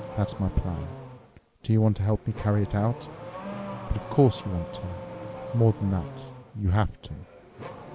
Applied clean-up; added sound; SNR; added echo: none; Accelerating, revving, vroom / Car; 12 dB; none.